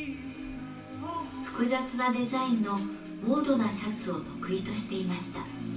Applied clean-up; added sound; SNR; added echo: none; none; none; reverberation time 0.3 s.